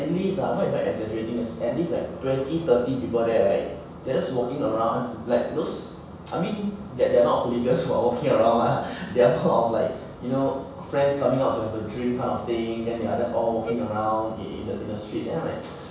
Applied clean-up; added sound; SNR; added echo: none; Wind instrument, woodwind instrument; 10 dB; reverberation time 0.7 s.